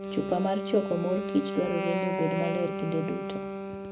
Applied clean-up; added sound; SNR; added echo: none; Wind instrument, woodwind instrument; 3 dB; none.